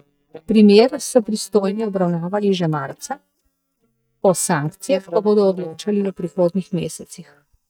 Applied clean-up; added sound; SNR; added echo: neural mask model DeepFilterNet 3.